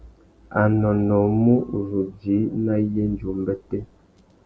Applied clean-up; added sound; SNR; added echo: none; none; none; none.